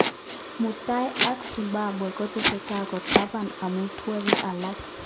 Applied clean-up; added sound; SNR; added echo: none; Domestic sounds, home sounds; -2 dB; none.